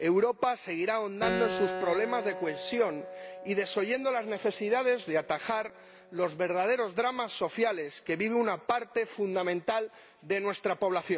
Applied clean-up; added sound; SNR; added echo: none; Keyboard (musical); 12 dB; none.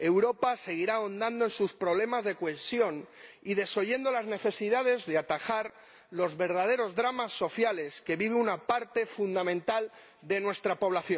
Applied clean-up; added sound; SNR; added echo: none; none; none; none.